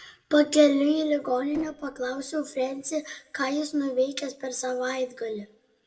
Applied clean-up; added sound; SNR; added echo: neural separator model SepFormer DNS4.